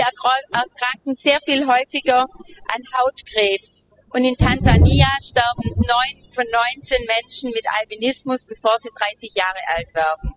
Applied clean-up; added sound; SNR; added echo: classical method spectral subtraction.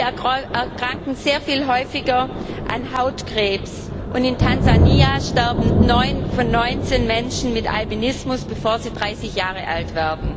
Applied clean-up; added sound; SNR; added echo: none; Thunder; 0 dB; none.